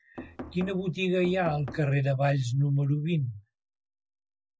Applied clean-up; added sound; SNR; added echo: none; Knock; 14 dB; none.